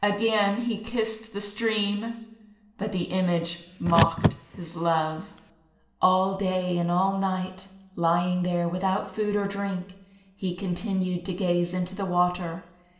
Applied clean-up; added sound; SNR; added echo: none; Car; 3 dB; reverberation time 1.0 s.